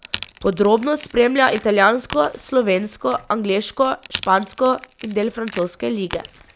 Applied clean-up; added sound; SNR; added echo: none; Crack / Crackle; 17 dB; none.